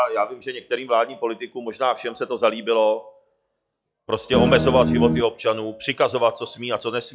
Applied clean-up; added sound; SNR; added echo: classical method log-MMSE.